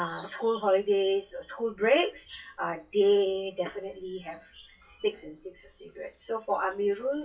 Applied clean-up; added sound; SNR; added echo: classical method WPE with log-MMSE.